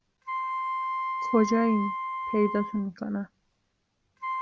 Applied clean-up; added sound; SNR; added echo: none; Wind instrument, woodwind instrument; 4 dB; none.